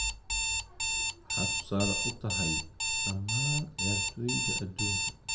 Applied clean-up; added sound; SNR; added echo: none; Alarm; -4 dB; reverberation time 0.9 s.